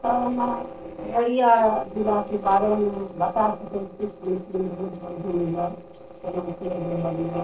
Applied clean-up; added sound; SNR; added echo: neural separator model SepFormer DNS4.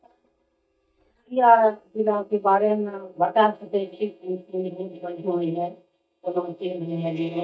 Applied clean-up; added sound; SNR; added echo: neural mask model DeepFilterNet 3.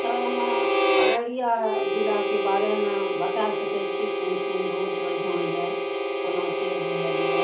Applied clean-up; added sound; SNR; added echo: none; Harmonica; -5 dB; reverberation time 0.4 s.